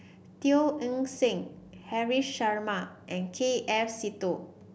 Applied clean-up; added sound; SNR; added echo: none; none; none; none.